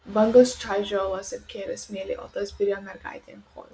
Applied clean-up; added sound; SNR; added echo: none; none; none; none.